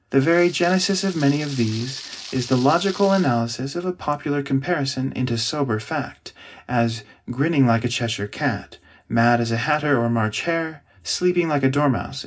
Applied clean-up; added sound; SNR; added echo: none; Rain; 16 dB; reverberation time 0.4 s.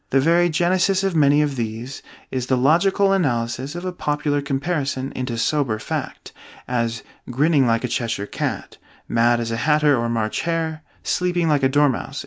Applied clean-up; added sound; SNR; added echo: none; none; none; none.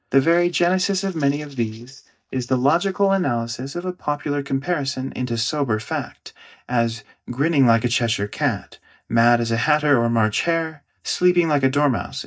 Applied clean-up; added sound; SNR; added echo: neural mask model DeepFilterNet 3.